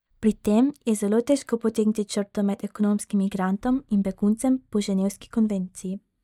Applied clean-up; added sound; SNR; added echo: neural mask model DeepFilterNet 3.